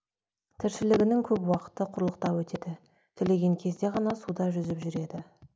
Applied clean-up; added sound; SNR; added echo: none; none; none; none.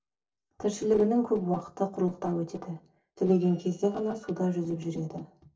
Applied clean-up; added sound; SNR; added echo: neural separator model SepFormer DNS4.